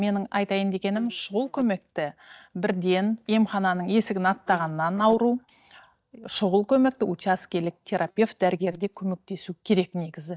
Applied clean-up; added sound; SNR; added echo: neural mask model DeepFilterNet 3.